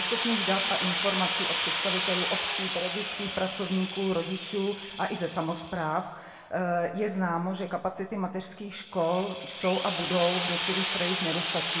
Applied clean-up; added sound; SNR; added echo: none; Drill; -2 dB; reverberation time 0.9 s.